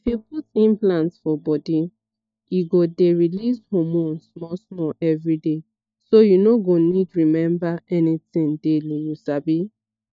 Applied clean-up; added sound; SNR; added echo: neural mask model DeepFilterNet 3.